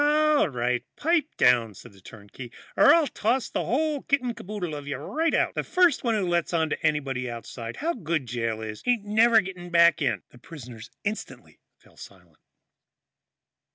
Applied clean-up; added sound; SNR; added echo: none; none; none; none.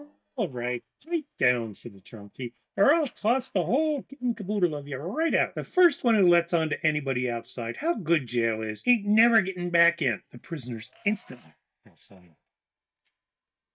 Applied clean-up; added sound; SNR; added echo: neural mask model DeepFilterNet 3.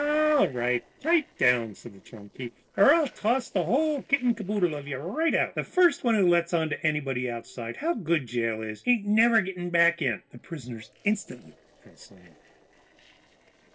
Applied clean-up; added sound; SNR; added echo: neural separator model SepFormer DNS4.